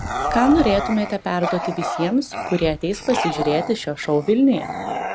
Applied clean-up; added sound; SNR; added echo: none; Bark / Growling; 6 dB; none.